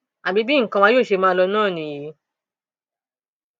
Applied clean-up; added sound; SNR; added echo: none; none; none; none.